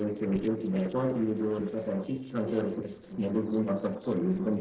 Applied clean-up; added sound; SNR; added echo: neural separator model SepFormer DNS4.